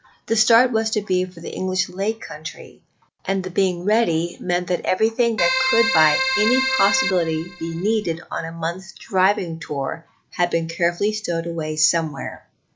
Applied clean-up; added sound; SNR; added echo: none; Keyboard (musical); 1 dB; none.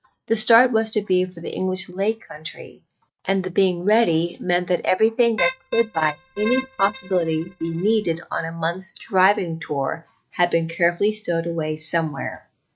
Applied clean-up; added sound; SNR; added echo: neural mask model RNNoise.